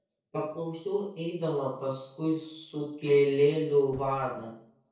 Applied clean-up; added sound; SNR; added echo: neural separator model SepFormer DNS4.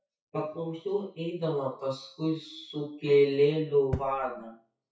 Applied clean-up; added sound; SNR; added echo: classical method WPE with log-MMSE.